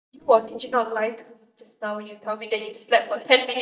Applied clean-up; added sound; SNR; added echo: neural mask model DeepFilterNet 3.